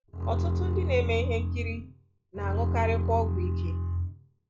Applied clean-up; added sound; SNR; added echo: classical method log-MMSE.